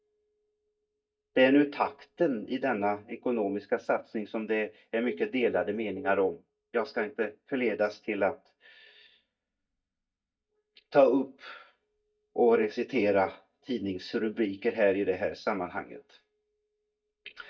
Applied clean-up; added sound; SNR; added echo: neural mask model DeepFilterNet 3.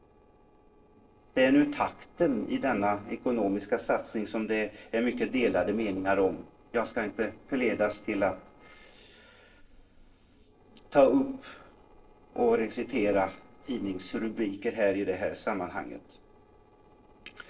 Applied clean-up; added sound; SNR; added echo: neural separator model SepFormer DNS4.